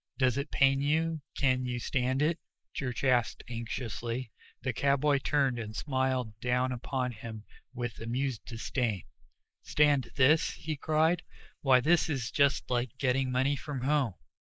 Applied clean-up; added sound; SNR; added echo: neural mask model Resemble Enhance denoiser.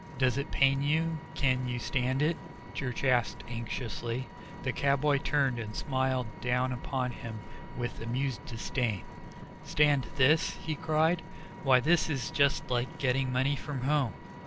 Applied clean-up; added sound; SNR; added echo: none; Vehicle; 14 dB; none.